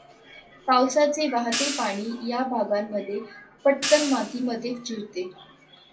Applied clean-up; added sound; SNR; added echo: none; Hi-hat; 8 dB; reverberation time 0.2 s.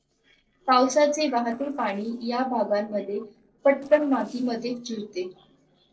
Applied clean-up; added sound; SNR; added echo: neural separator model SepFormer DNS4.